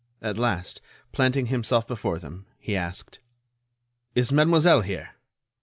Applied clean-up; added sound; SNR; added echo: none; none; none; none.